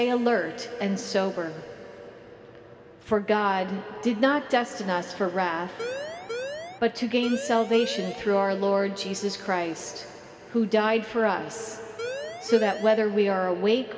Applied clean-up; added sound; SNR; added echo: none; Siren; 8 dB; reverberation time 2.7 s.